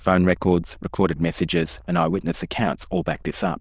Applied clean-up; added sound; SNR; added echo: neural diffusion model UNIVERSE++.